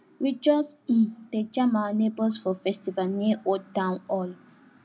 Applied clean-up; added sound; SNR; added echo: none; none; none; none.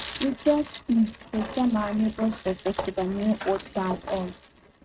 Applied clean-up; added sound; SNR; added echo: neural mask model RNNoise.